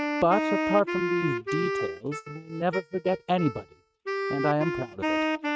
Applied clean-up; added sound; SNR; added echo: neural mask model RNNoise.